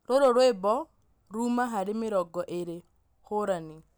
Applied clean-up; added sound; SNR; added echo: none; none; none; none.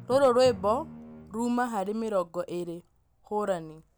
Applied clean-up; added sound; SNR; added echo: none; Drum; 20 dB; none.